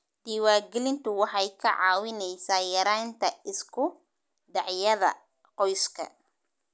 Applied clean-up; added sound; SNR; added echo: none; none; none; none.